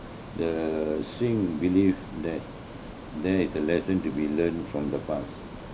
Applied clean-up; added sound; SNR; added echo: none; Ocean; 12 dB; none.